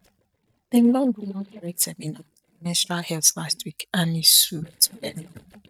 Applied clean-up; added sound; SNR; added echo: neural mask model DeepFilterNet 3.